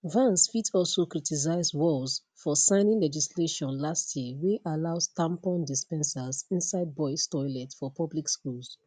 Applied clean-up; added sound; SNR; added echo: none; none; none; none.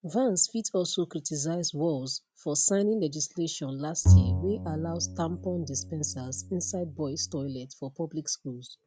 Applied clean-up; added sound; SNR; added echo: none; Bowed string instrument; -3 dB; none.